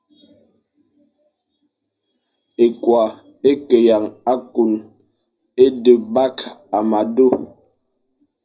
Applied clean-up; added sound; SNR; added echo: none; none; none; reverberation time 0.5 s.